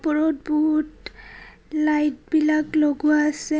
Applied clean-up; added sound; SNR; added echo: none; none; none; none.